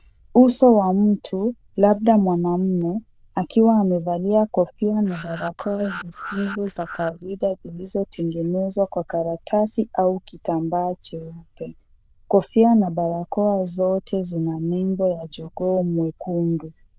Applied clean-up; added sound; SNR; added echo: neural diffusion model UNIVERSE++.